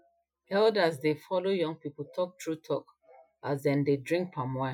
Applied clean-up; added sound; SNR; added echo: classical method Wiener filter.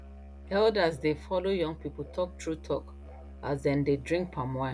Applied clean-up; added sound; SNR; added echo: none; Musical instrument; 15 dB; none.